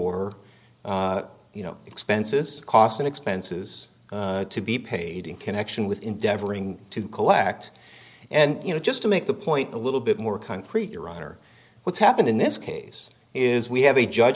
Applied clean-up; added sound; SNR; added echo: none; none; none; none.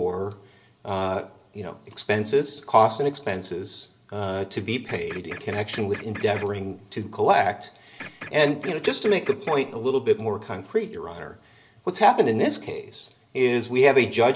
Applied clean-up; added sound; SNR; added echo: none; Printer; 15 dB; reverberation time 0.3 s.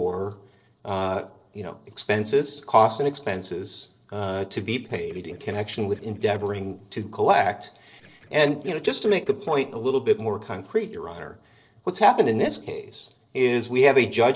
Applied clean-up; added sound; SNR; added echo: neural separator model SepFormer DNS4.